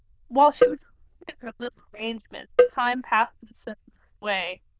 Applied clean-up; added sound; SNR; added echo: neural diffusion model UNIVERSE++.